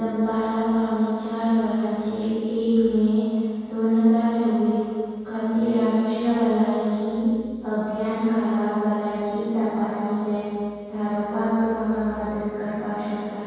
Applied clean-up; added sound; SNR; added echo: none; none; none; reverberation time 2.2 s.